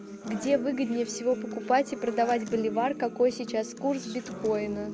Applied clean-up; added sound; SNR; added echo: none; Acoustic guitar; 10 dB; none.